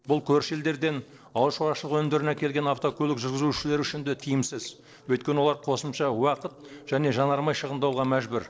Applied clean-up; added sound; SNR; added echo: neural separator model SepFormer DNS4.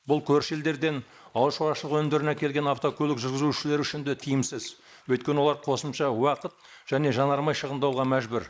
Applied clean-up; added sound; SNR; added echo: neural mask model Resemble Enhance denoiser.